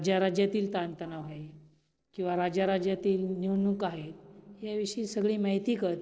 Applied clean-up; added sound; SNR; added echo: neural separator model SepFormer DNS4.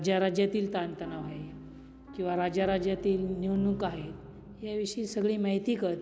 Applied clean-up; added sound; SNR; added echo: none; Piano; 15 dB; none.